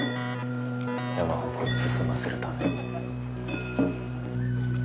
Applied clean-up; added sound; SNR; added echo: none; Keyboard (musical); -3 dB; none.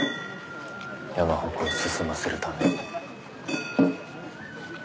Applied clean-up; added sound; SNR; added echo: none; none; none; none.